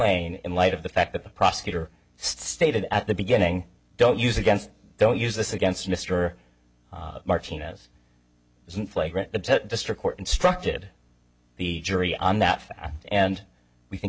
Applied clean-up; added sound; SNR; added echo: none; none; none; none.